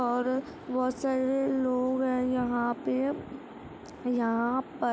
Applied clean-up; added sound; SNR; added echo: none; none; none; none.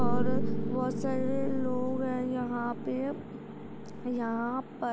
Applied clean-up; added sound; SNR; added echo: none; Piano; -2 dB; none.